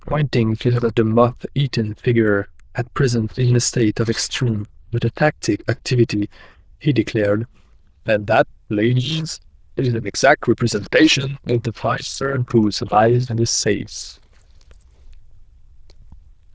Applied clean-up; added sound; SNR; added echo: neural diffusion model UNIVERSE++.